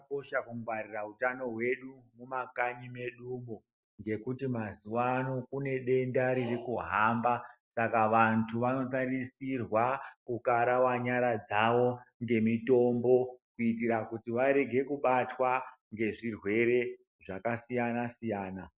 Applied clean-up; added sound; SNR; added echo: none; none; none; none.